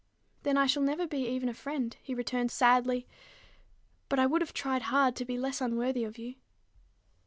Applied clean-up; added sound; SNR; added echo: none; none; none; none.